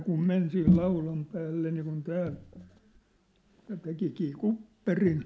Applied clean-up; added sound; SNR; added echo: none; none; none; none.